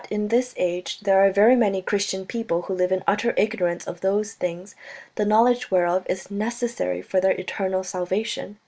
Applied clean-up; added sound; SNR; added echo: none; none; none; none.